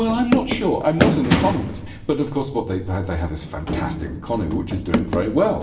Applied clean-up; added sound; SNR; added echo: none; Run; 2 dB; reverberation time 0.7 s.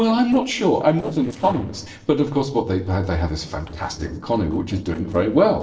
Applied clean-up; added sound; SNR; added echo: neural separator model SepFormer DNS4.